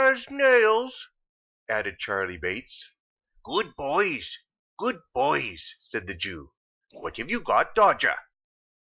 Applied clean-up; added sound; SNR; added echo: neural mask model Resemble Enhance denoiser.